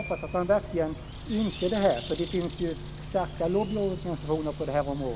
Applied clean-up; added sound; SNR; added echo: none; Bird; 12 dB; none.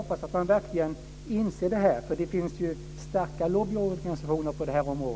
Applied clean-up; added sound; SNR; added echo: none; none; none; none.